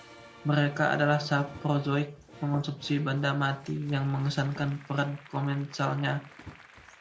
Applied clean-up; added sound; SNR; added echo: none; Applause + Run; 20 dB; none.